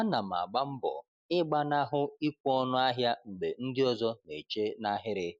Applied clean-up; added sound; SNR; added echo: none; none; none; none.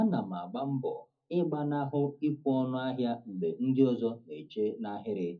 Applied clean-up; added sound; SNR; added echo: none; none; none; reverberation time 0.3 s.